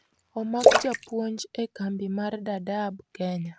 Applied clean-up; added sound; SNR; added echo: none; Splash, splatter; -5 dB; none.